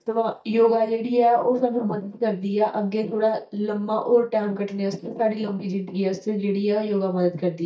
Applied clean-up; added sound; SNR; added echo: neural mask model DeepFilterNet 3.